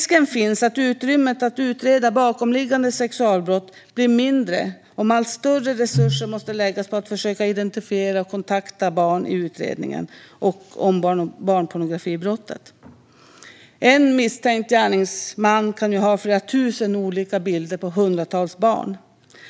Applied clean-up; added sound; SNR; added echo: none; none; none; none.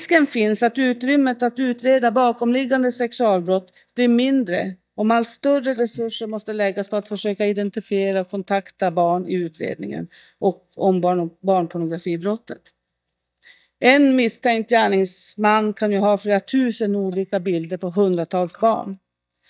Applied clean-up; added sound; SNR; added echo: neural mask model DeepFilterNet 3.